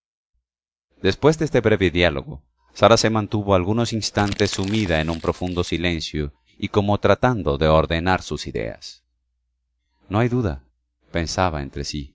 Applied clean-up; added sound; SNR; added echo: neural mask model RNNoise.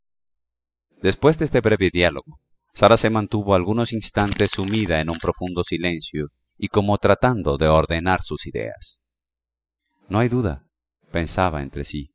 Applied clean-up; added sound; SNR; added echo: classical method spectral subtraction.